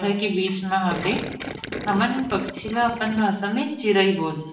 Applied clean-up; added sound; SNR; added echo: none; Gurgling; 10 dB; reverberation time 0.7 s.